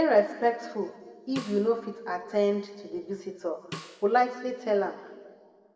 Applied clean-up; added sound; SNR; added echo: none; Snare drum; 18 dB; reverberation time 1.6 s.